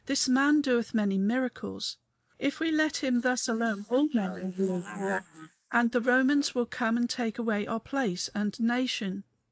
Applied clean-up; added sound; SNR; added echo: neural mask model Resemble Enhance denoiser.